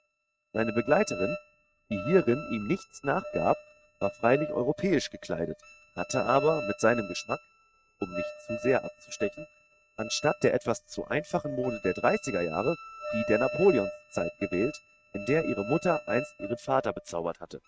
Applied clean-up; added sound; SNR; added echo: neural mask model RNNoise.